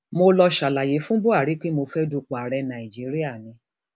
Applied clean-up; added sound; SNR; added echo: none; none; none; none.